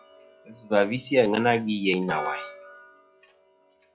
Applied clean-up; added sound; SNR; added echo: classical method log-MMSE.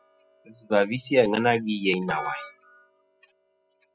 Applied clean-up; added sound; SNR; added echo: classical method spectral subtraction.